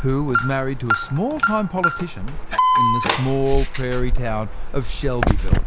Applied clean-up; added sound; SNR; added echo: none; Alarm; -4 dB; none.